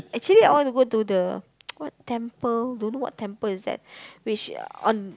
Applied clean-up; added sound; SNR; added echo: none; none; none; none.